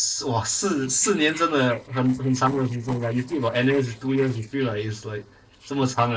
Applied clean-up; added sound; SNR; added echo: neural separator model SepFormer DNS4.